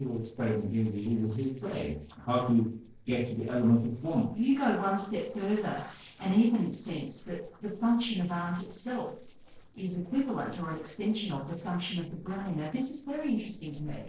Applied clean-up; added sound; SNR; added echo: neural separator model SepFormer DNS4.